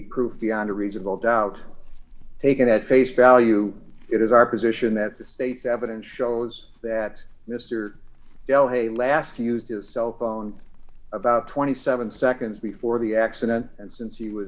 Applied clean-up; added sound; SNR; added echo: none; Chewing, mastication / Livestock, farm animals, working animals; 18 dB; none.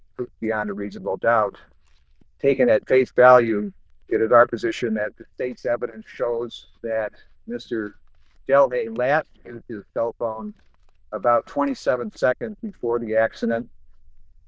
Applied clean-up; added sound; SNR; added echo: neural diffusion model UNIVERSE++.